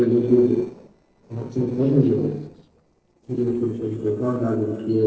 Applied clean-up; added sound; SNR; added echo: neural separator model SepFormer DNS4.